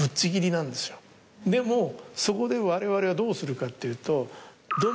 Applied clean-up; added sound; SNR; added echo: none; none; none; none.